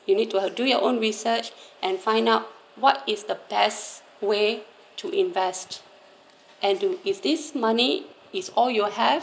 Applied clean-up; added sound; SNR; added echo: none; none; none; none.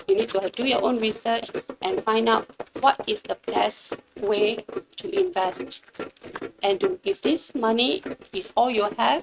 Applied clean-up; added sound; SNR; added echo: neural mask model RNNoise.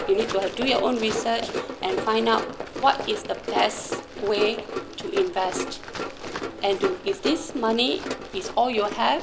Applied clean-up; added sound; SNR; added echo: none; Run; 7 dB; none.